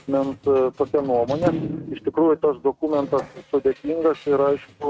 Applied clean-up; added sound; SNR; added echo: neural mask model RNNoise.